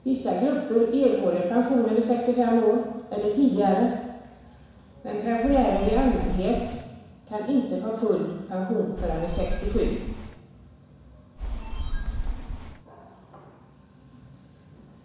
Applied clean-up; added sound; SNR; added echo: none; Telephone; 4 dB; reverberation time 1.1 s.